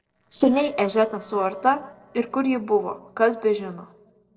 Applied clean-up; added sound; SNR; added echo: neural separator model SepFormer DNS4.